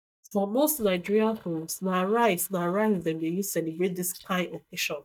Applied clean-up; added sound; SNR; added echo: neural mask model DeepFilterNet 3.